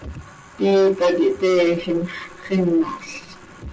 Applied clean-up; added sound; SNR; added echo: none; none; none; reverberation time 1.0 s.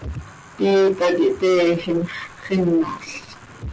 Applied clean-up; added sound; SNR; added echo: none; none; none; none.